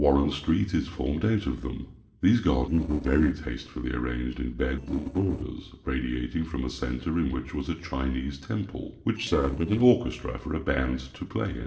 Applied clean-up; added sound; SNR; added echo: neural separator model SepFormer DNS4.